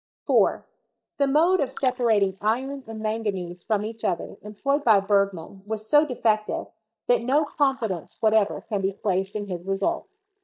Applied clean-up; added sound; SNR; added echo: neural mask model DeepFilterNet 3.